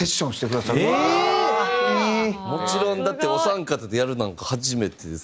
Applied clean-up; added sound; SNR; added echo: none; none; none; none.